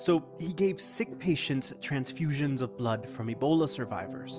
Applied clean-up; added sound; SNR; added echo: none; none; none; none.